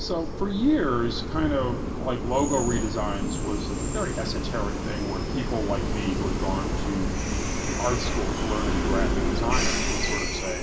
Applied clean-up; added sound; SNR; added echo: none; Train; -2 dB; reverberation time 2.1 s.